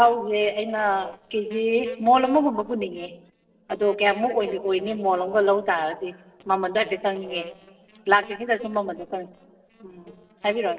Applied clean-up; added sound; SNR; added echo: neural separator model SepFormer DNS4.